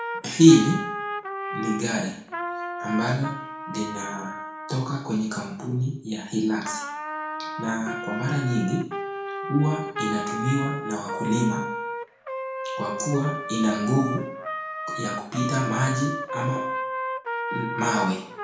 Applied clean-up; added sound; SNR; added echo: none; Trumpet; 6 dB; reverberation time 0.6 s.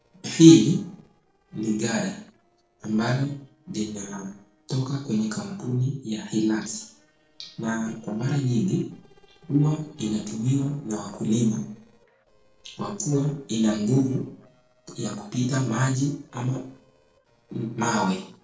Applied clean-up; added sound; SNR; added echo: neural separator model SepFormer DNS4.